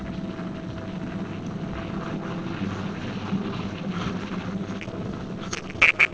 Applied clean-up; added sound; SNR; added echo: neural separator model SepFormer DNS4.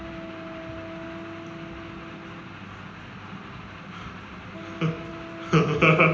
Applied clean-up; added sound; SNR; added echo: none; Wind instrument, woodwind instrument; 14 dB; reverberation time 0.9 s.